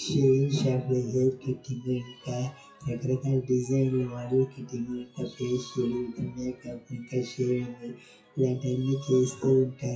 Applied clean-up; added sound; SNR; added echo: classical method WPE with log-MMSE.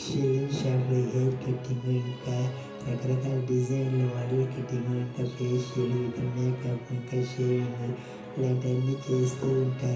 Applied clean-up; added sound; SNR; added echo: none; Musical instrument; 15 dB; reverberation time 0.6 s.